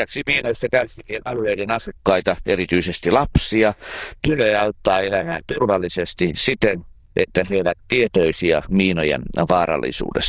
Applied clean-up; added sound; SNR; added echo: neural diffusion model UNIVERSE++.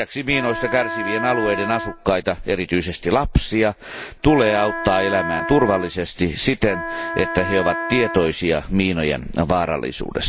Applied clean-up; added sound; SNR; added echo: none; Wind instrument, woodwind instrument; 7 dB; none.